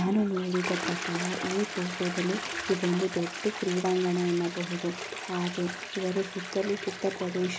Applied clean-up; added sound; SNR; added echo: none; Toilet flush; 7 dB; none.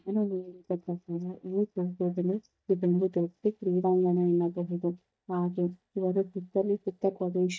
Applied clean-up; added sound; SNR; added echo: neural mask model DeepFilterNet 3.